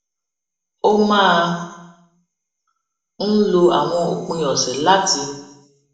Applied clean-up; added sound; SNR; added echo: none; none; none; reverberation time 0.7 s.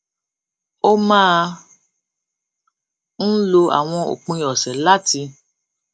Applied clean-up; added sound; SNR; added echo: none; none; none; none.